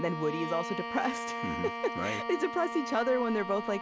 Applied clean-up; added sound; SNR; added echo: none; Bowed string instrument; 6 dB; none.